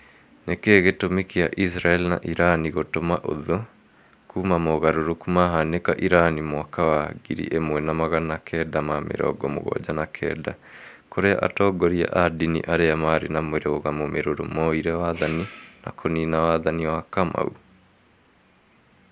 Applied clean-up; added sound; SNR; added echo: none; none; none; none.